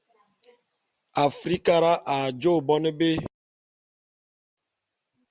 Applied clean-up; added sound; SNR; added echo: none; none; none; none.